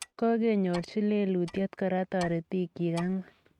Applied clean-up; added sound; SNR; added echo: neural mask model RNNoise.